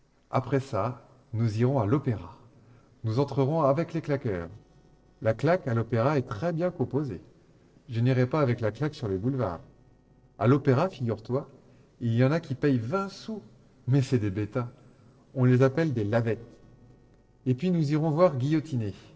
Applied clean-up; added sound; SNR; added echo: neural separator model SepFormer DNS4.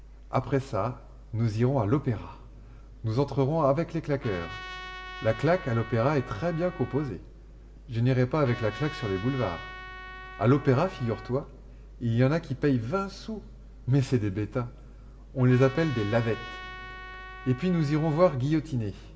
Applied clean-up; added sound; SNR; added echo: none; Trumpet; 15 dB; reverberation time 1.2 s.